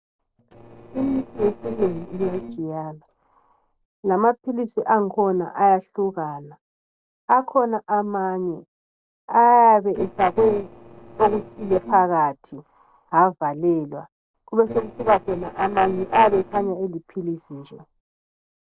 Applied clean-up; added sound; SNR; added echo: neural separator model SepFormer DNS4.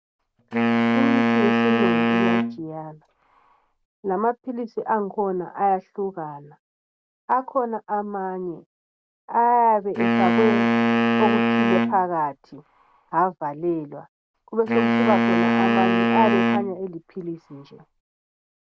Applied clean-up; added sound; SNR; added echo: none; Wind instrument, woodwind instrument; -4 dB; none.